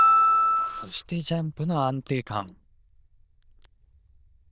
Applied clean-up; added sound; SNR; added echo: neural diffusion model UNIVERSE++.